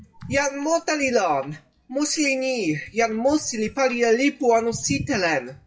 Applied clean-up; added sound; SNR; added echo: classical method WPE with log-MMSE.